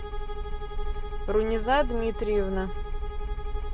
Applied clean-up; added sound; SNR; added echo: none; Bowed string instrument; 15 dB; none.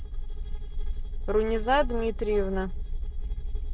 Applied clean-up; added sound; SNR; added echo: neural separator model SepFormer DNS4.